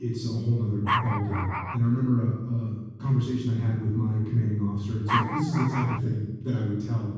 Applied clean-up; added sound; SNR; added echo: none; Dog; 5 dB; reverberation time 1.2 s.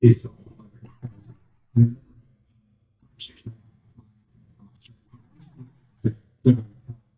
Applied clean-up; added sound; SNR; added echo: neural mask model DeepFilterNet 3.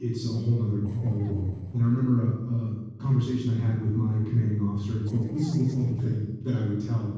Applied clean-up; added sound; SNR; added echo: neural separator model SepFormer DNS4.